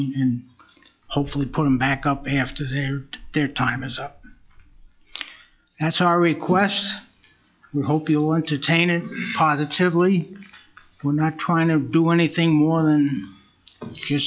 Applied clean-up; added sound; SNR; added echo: classical method log-MMSE.